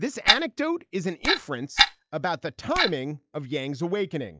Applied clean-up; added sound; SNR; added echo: classical method log-MMSE.